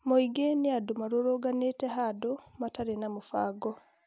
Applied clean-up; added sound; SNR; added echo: none; none; none; none.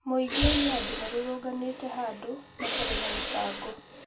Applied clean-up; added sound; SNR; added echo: none; Hiss / Breathing; 1 dB; reverberation time 0.2 s.